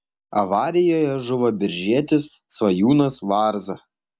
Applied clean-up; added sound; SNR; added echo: none; none; none; none.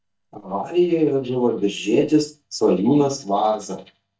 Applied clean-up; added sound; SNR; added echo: neural mask model DeepFilterNet 3.